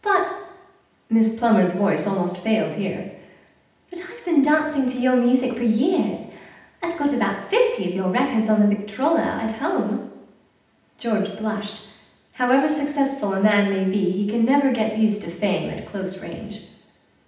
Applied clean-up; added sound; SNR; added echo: none; none; none; reverberation time 0.8 s.